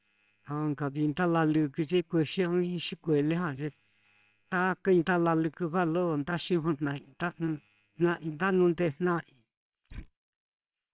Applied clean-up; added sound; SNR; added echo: neural separator model SepFormer WHAMR!.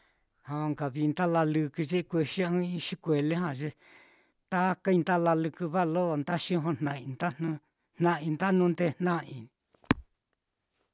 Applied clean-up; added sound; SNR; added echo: none; none; none; none.